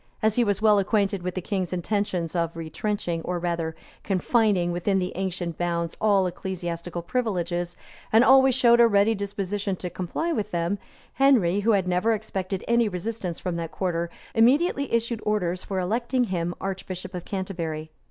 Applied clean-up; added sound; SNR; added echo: none; none; none; none.